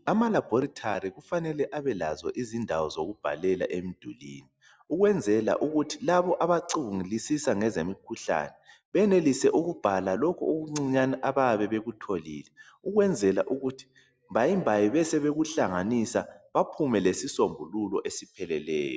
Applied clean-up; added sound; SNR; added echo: none; none; none; none.